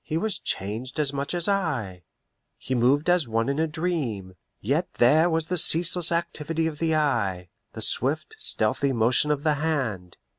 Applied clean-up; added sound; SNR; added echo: none; none; none; none.